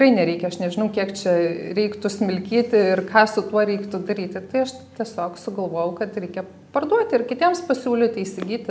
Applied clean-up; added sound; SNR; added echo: none; none; none; none.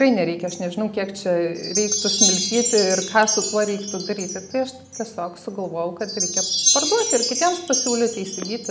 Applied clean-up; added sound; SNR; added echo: none; Wind chime; 2 dB; none.